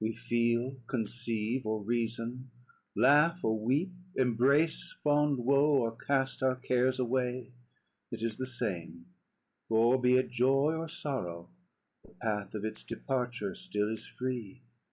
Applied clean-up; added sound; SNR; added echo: none; none; none; none.